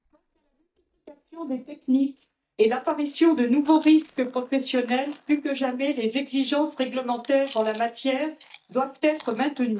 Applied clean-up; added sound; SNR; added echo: neural mask model DeepFilterNet 3.